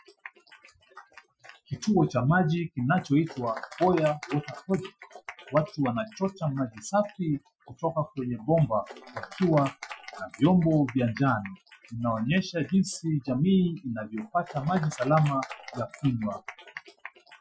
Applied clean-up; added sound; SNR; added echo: classical method Wiener filter.